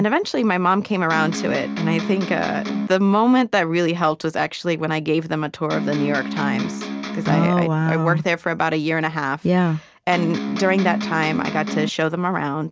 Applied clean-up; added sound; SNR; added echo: none; Electric guitar; 5 dB; none.